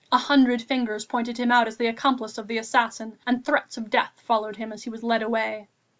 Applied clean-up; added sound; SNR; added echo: none; none; none; none.